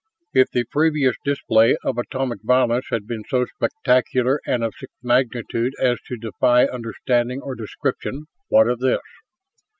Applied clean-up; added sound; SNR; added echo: none; none; none; none.